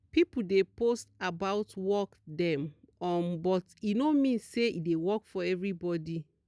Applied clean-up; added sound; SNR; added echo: none; none; none; none.